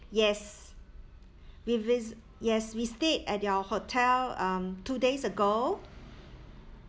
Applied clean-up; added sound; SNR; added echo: none; none; none; none.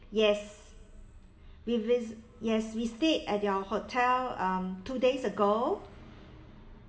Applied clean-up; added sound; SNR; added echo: none; none; none; reverberation time 1.9 s.